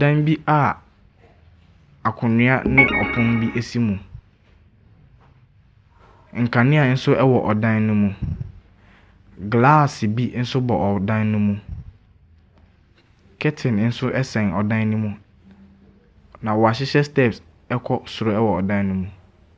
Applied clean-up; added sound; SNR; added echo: none; Organ; -1 dB; none.